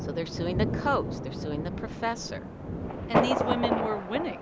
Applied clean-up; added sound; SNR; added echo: none; Thunder; -2 dB; none.